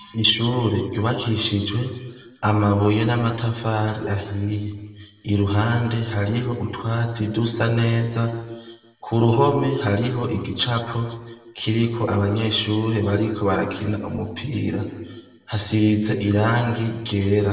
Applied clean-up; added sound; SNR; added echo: none; none; none; reverberation time 1.2 s.